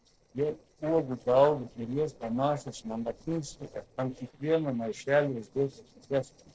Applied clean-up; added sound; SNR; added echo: neural separator model SepFormer DNS4.